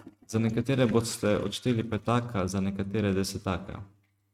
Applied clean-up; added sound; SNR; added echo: neural mask model RNNoise.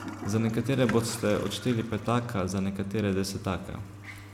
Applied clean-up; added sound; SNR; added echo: none; Toilet flush; 13 dB; none.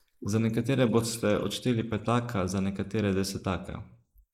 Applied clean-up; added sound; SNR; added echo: neural mask model Resemble Enhance denoiser.